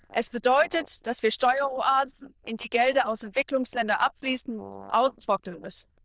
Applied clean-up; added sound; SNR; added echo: neural diffusion model UNIVERSE++.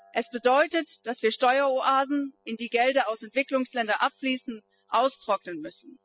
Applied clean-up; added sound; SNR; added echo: classical method spectral subtraction.